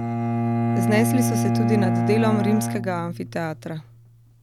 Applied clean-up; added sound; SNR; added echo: none; Bowed string instrument; -2 dB; none.